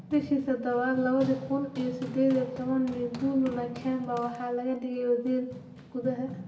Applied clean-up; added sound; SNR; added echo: none; Run; 14 dB; reverberation time 0.7 s.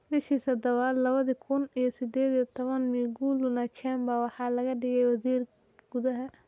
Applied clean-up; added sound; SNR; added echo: none; none; none; none.